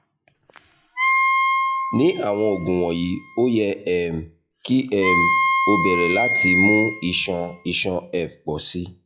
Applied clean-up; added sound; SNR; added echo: classical method log-MMSE.